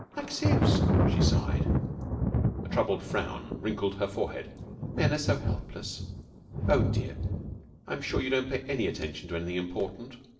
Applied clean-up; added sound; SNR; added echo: none; Thunder; -3 dB; reverberation time 0.6 s.